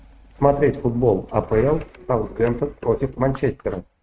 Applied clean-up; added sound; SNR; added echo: neural mask model RNNoise.